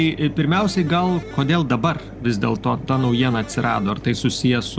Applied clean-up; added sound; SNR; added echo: none; Mechanisms + Electric guitar; 15 dB; none.